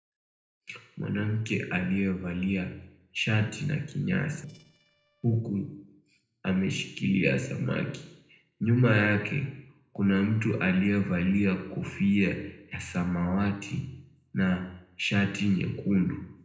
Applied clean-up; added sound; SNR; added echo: neural separator model SepFormer DNS4.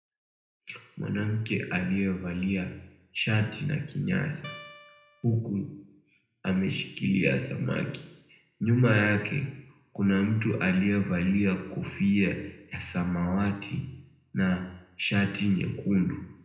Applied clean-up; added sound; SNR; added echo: none; Guitar; 17 dB; reverberation time 0.8 s.